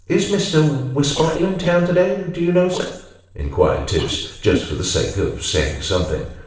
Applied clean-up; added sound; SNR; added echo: neural separator model SepFormer DNS4.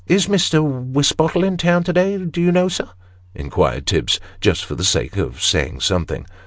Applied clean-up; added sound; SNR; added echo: none; none; none; none.